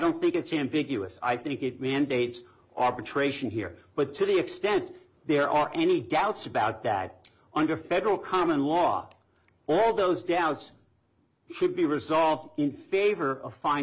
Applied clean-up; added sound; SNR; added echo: none; none; none; none.